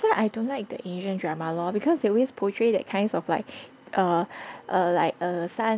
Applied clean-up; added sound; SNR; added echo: none; none; none; none.